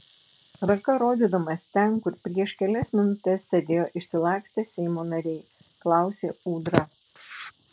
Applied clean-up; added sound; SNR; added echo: none; none; none; none.